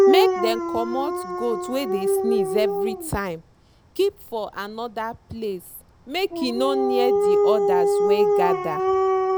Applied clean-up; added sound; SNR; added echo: none; Dog; -4 dB; none.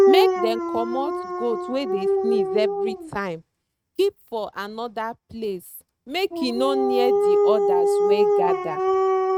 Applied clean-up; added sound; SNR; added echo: neural mask model RNNoise.